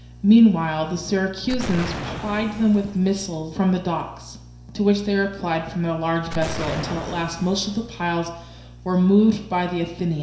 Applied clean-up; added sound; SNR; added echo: none; Explosion; 14 dB; reverberation time 0.7 s.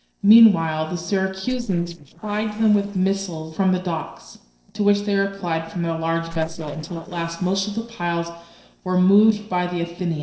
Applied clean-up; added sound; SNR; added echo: neural separator model SepFormer DNS4.